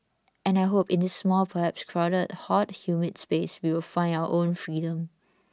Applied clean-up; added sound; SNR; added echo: none; none; none; none.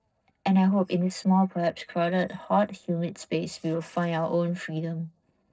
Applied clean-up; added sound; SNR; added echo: neural separator model SepFormer DNS4.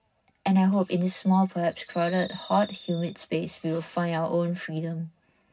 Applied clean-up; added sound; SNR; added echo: none; Fireworks; 18 dB; reverberation time 0.4 s.